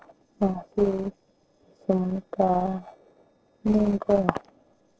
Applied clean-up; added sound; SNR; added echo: neural separator model SepFormer DNS4.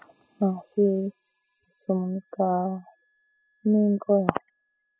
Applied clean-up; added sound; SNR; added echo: classical method spectral subtraction.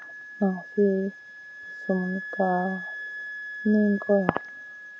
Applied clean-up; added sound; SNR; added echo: none; Wind instrument, woodwind instrument; 11 dB; none.